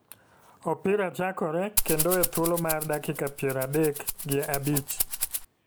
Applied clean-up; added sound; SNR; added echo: none; Rattle (instrument); 2 dB; none.